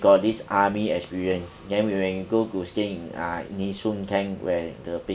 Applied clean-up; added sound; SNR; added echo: none; none; none; none.